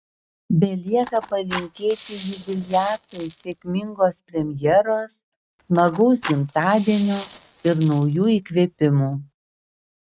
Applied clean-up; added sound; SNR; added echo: neural mask model RNNoise.